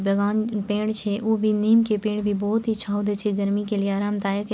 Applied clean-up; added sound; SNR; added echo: none; none; none; none.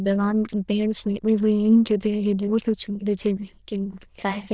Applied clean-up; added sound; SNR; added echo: neural diffusion model UNIVERSE++.